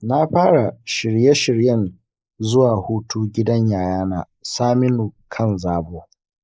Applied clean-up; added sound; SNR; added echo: neural mask model Resemble Enhance denoiser.